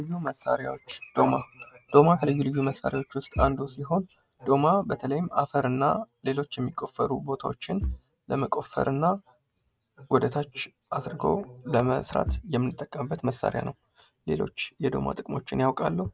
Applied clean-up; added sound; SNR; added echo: neural mask model RNNoise.